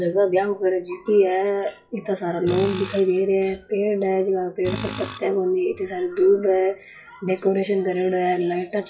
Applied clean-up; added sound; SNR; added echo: classical method WPE with log-MMSE.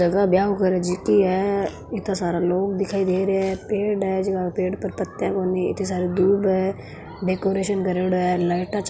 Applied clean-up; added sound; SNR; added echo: none; none; none; none.